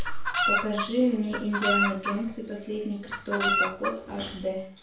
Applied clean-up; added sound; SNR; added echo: none; Chicken, rooster; 0 dB; reverberation time 0.5 s.